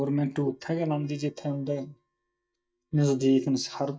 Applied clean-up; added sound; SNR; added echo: neural mask model DeepFilterNet 3.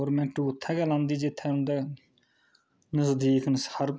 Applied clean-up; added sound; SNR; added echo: none; none; none; none.